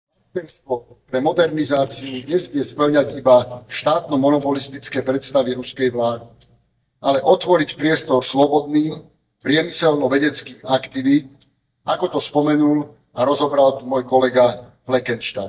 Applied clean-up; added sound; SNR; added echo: neural mask model DeepFilterNet 3.